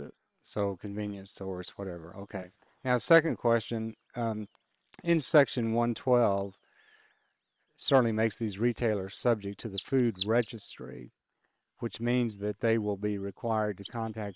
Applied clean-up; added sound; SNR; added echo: neural separator model SepFormer WHAM!.